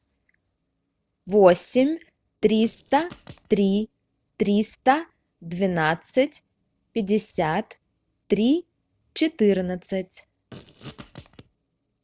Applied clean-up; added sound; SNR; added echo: neural separator model SepFormer DNS4.